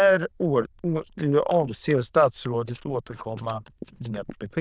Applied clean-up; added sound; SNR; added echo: neural diffusion model UNIVERSE++.